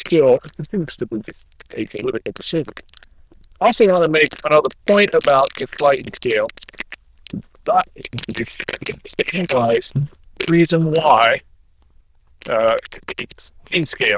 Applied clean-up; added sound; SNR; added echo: neural diffusion model UNIVERSE++.